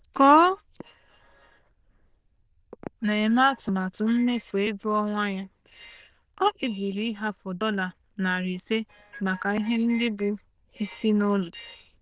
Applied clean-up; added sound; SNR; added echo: neural diffusion model UNIVERSE++.